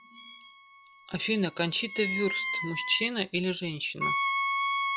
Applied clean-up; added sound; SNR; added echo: classical method log-MMSE.